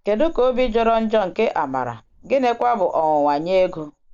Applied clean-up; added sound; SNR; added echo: neural mask model Resemble Enhance denoiser.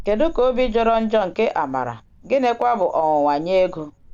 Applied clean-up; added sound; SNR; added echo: none; Wind; 14 dB; none.